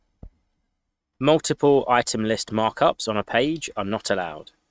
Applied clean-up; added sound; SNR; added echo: neural mask model RNNoise.